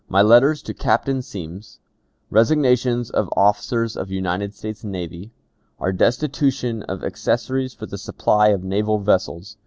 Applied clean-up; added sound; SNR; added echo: none; none; none; none.